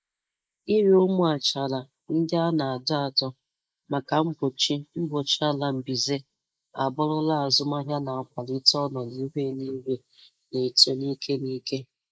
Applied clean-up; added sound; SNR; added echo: neural mask model Resemble Enhance denoiser.